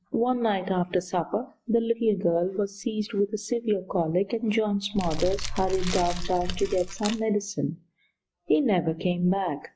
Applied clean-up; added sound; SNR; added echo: classical method log-MMSE.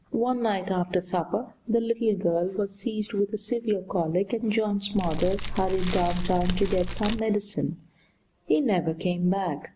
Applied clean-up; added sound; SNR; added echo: none; Fire; 2 dB; none.